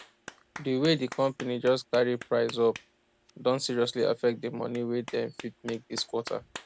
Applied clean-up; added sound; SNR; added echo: none; Clapping; 19 dB; none.